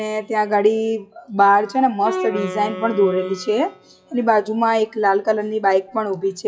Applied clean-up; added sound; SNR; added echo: classical method WPE with log-MMSE.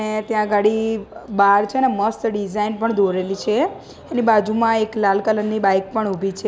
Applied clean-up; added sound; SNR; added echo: none; none; none; none.